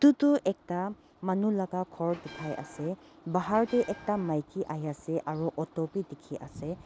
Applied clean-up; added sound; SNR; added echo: none; Bell; 17 dB; none.